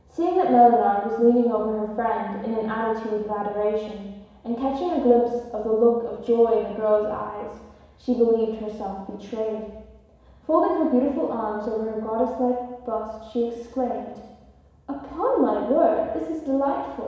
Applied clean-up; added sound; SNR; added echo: none; none; none; reverberation time 1.1 s.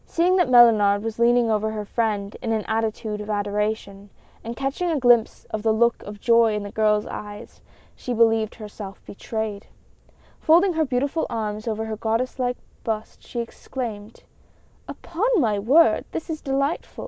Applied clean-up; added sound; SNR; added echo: none; none; none; none.